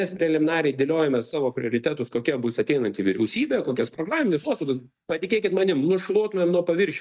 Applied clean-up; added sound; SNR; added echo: neural mask model DeepFilterNet 3.